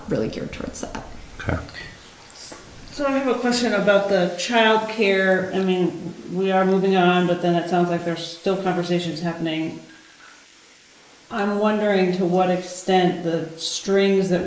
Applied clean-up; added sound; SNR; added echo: neural mask model Resemble Enhance denoiser.